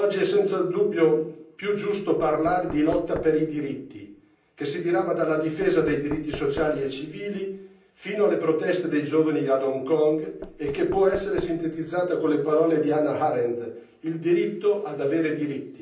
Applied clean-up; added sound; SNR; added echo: none; Knock / Wood; 17 dB; reverberation time 0.6 s.